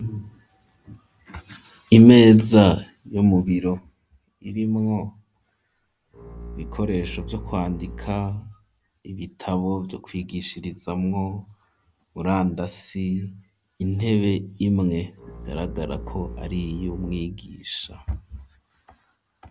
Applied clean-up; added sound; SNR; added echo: none; Bowed string instrument; 14 dB; none.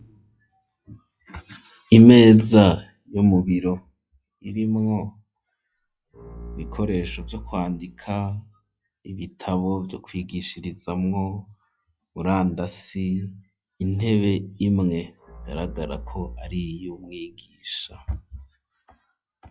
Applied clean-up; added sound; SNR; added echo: classical method log-MMSE.